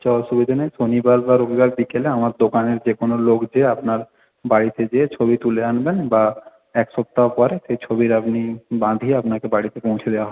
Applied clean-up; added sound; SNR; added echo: none; none; none; none.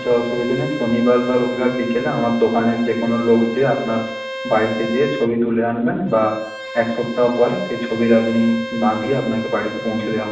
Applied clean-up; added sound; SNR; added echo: none; Bowed string instrument; 11 dB; reverberation time 0.6 s.